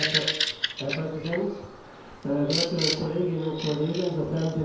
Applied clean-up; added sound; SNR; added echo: none; Bird vocalization, bird call, bird song; 4 dB; reverberation time 0.9 s.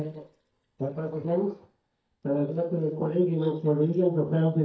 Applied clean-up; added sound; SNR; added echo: neural mask model DeepFilterNet 3.